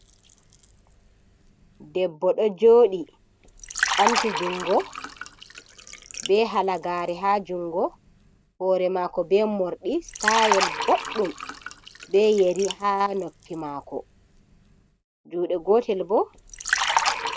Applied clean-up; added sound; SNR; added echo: none; Liquid; 7 dB; none.